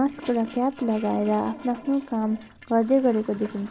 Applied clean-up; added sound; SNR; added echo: none; Toilet flush; 18 dB; none.